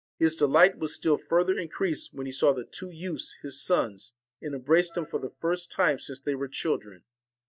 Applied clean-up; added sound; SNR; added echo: neural mask model DeepFilterNet 3.